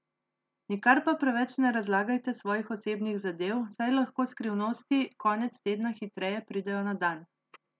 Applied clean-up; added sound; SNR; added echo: none; none; none; none.